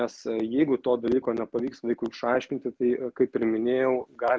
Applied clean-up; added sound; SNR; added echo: none; none; none; none.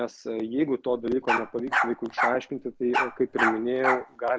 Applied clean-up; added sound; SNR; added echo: none; Bark; 1 dB; none.